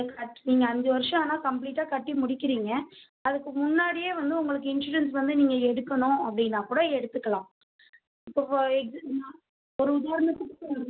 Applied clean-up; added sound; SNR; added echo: none; none; none; none.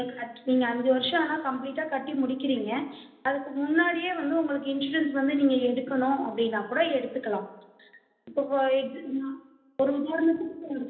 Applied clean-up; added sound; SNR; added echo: none; none; none; reverberation time 0.8 s.